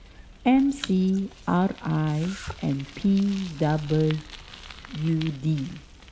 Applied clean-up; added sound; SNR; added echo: none; Bicycle + Domestic sounds, home sounds; 17 dB; none.